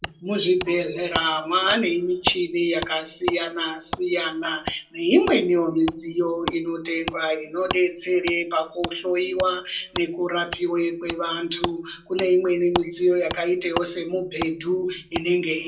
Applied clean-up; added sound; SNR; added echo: none; Wood; 12 dB; reverberation time 0.2 s.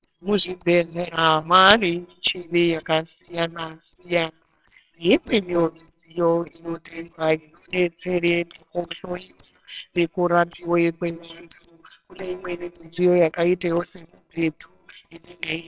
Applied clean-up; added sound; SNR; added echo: neural separator model SepFormer WHAMR!.